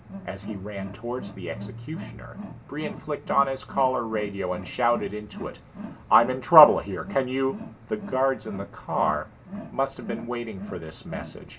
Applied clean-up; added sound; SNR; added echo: none; Wild animals; 13 dB; reverberation time 0.2 s.